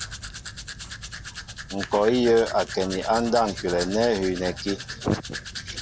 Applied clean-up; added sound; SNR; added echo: none; Domestic sounds, home sounds; 11 dB; none.